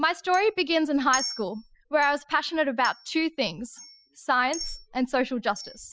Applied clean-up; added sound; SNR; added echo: classical method spectral subtraction.